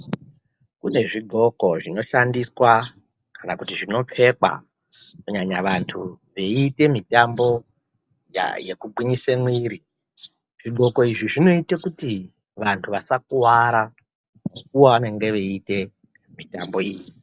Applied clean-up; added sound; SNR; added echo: none; none; none; none.